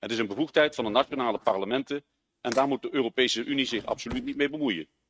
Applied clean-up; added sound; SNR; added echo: neural mask model RNNoise.